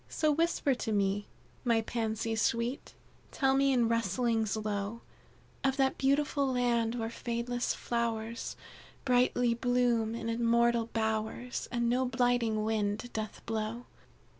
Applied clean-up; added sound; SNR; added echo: none; none; none; none.